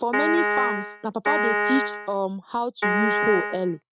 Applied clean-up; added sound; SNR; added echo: neural mask model RNNoise.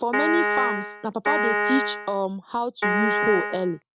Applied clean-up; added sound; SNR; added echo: none; Piano; -2 dB; none.